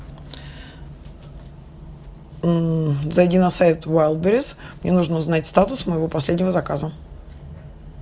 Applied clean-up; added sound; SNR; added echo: none; none; none; none.